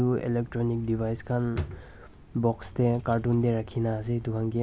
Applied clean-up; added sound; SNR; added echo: none; Drawer open or close; 17 dB; none.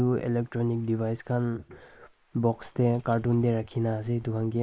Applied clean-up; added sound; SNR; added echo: neural mask model Resemble Enhance denoiser.